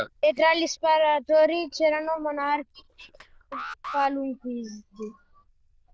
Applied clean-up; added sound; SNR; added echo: neural diffusion model UNIVERSE++.